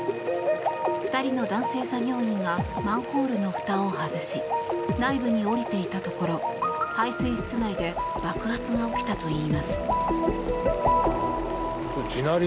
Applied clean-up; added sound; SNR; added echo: none; Boiling; 16 dB; none.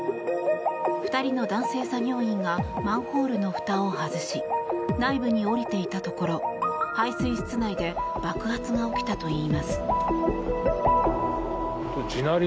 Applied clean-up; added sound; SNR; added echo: none; none; none; none.